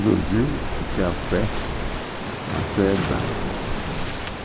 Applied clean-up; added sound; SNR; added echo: none; Buzz + Waves, surf; 1 dB; none.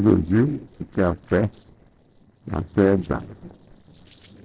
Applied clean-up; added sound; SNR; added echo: neural separator model SepFormer DNS4.